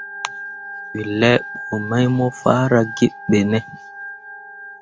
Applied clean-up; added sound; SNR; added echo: none; Organ; 13 dB; none.